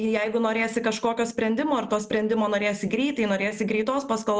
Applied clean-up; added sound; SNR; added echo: none; none; none; none.